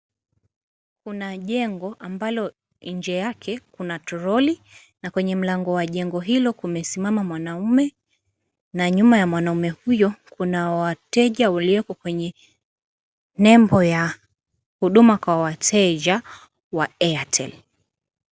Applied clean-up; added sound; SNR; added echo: none; none; none; none.